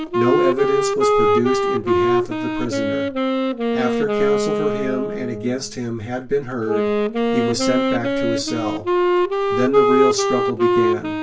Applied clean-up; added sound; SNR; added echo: none; Wind instrument, woodwind instrument; -4 dB; reverberation time 0.2 s.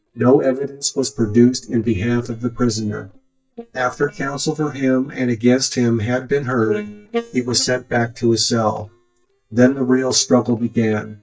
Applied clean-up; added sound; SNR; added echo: neural mask model DeepFilterNet 3.